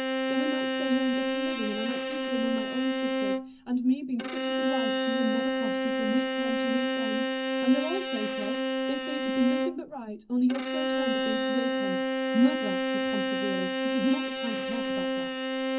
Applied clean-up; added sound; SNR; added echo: none; Bowed string instrument; -2 dB; reverberation time 0.3 s.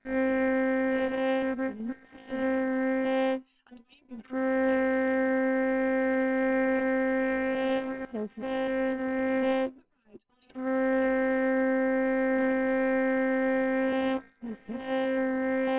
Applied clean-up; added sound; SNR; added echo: neural separator model SepFormer WHAMR!.